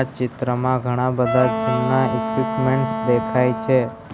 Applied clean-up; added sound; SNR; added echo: none; Wind instrument, woodwind instrument; 5 dB; none.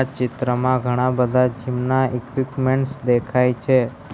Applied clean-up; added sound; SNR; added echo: none; none; none; none.